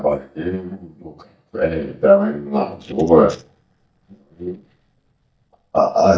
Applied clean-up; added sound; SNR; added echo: neural mask model DeepFilterNet 3.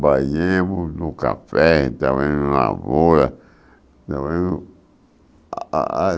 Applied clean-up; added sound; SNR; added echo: none; none; none; none.